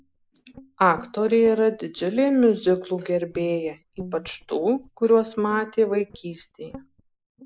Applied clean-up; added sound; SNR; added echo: neural mask model Resemble Enhance denoiser.